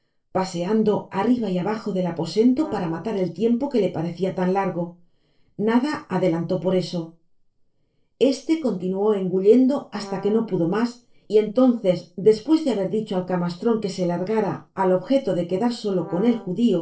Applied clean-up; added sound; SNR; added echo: neural separator model SepFormer DNS4.